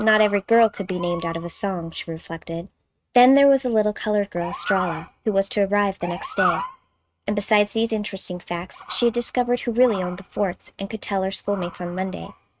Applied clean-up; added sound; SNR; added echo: neural mask model RNNoise.